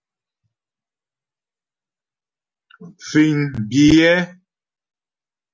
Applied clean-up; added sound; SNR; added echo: none; none; none; none.